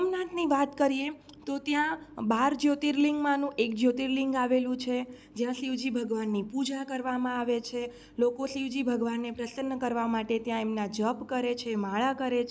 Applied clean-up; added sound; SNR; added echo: none; none; none; none.